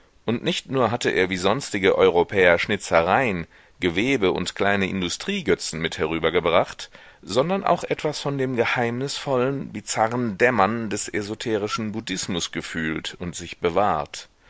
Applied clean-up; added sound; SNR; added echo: none; none; none; none.